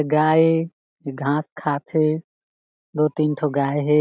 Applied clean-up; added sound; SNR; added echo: none; none; none; none.